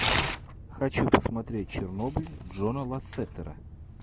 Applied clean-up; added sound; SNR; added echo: none; Tearing; 5 dB; none.